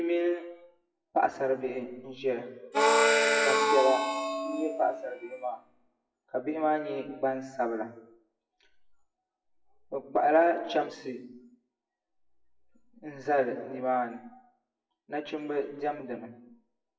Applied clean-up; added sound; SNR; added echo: classical method WPE with log-MMSE.